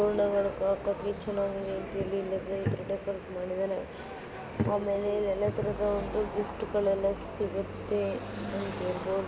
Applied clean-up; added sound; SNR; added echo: none; Cheering + Car passing by / Traffic noise, roadway noise; 11 dB; none.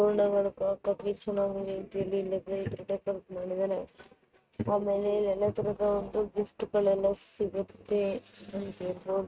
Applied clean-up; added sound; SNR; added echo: neural mask model RNNoise.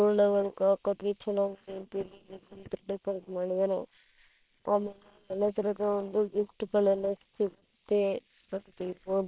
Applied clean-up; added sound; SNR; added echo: neural separator model SepFormer WHAM!.